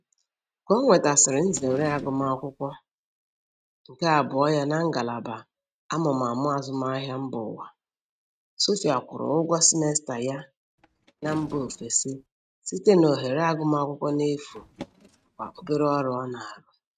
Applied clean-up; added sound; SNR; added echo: neural mask model RNNoise.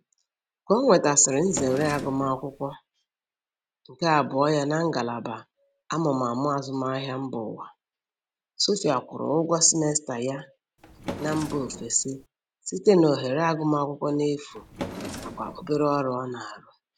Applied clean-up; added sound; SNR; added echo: none; Drawer open or close; 12 dB; none.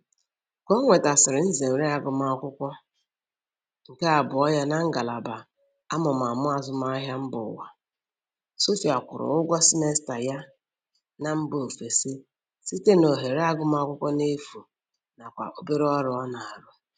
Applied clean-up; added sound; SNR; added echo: none; none; none; none.